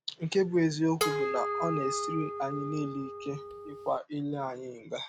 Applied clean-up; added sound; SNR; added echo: none; Harp; 2 dB; none.